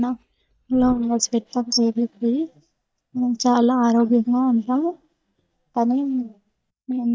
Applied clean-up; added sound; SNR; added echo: neural mask model DeepFilterNet 3.